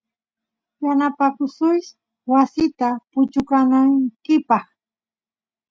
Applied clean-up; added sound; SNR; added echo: none; none; none; none.